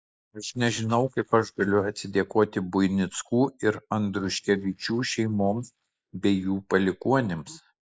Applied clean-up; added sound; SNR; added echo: neural mask model Resemble Enhance denoiser.